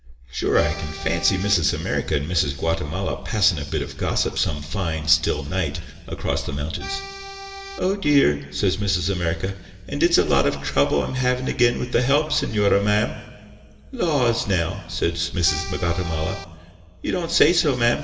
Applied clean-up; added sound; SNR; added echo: none; Accordion; 12 dB; reverberation time 2.2 s.